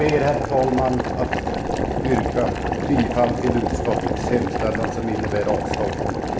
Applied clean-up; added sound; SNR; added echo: none; Boiling; 0 dB; reverberation time 2.0 s.